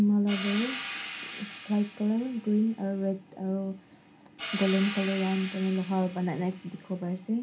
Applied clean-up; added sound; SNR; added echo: none; Hi-hat; 9 dB; reverberation time 0.3 s.